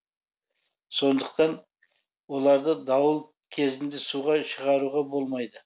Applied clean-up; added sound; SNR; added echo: none; none; none; none.